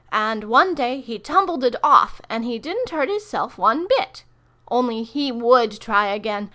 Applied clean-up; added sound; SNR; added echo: none; none; none; none.